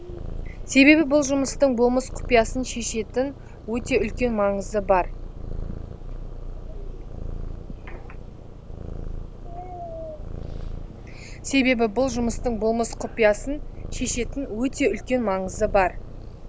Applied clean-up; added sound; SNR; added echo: none; Purr; 9 dB; none.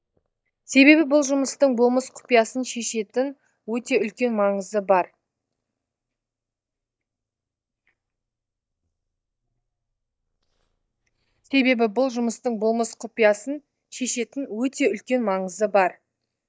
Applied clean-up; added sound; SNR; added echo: neural mask model DeepFilterNet 3.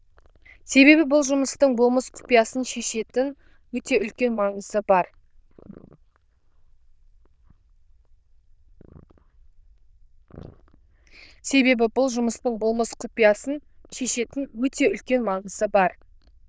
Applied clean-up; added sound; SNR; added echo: neural diffusion model UNIVERSE++.